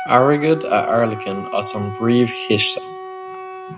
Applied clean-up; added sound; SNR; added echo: none; Wind instrument, woodwind instrument; 12 dB; none.